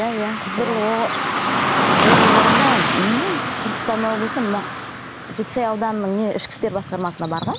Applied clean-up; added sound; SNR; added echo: none; Car passing by / Traffic noise, roadway noise; -2 dB; none.